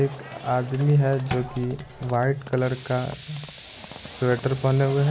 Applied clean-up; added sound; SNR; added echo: none; Thump, thud + Livestock, farm animals, working animals; 16 dB; none.